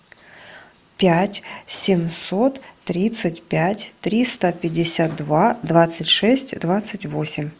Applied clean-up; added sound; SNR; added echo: none; none; none; none.